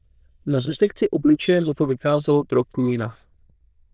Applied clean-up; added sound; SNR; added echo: neural diffusion model UNIVERSE++.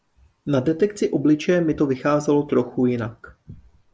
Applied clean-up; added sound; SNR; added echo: none; none; none; none.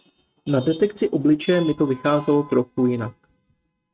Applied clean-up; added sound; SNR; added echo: neural mask model RNNoise.